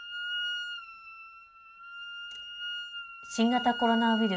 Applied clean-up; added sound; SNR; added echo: none; Wind instrument, woodwind instrument; 6 dB; reverberation time 2.3 s.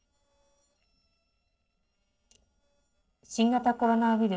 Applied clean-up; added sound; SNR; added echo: neural separator model SepFormer DNS4.